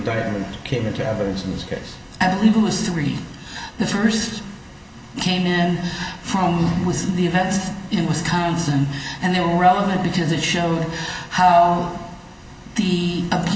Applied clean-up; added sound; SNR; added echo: none; none; none; reverberation time 0.4 s.